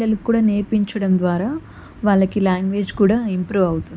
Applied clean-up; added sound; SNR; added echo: none; none; none; none.